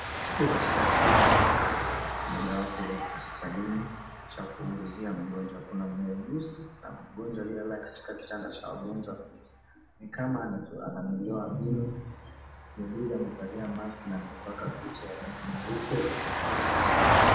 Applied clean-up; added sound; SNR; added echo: none; Vehicle; -4 dB; reverberation time 0.8 s.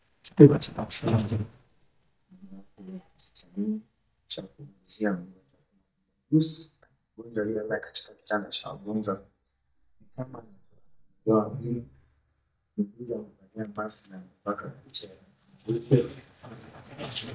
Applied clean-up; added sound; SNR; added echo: neural mask model DeepFilterNet 3.